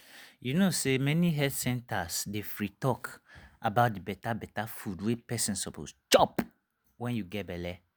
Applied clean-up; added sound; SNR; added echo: none; none; none; none.